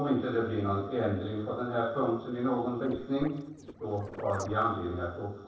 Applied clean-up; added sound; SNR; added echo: neural separator model SepFormer DNS4.